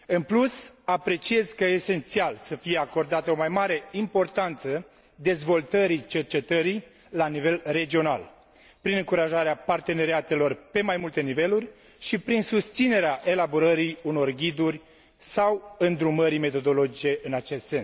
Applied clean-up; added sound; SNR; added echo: none; none; none; none.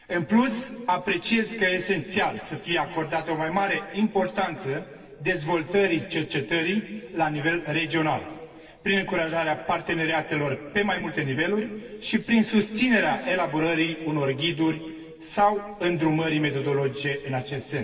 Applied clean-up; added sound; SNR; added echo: none; none; none; reverberation time 1.9 s.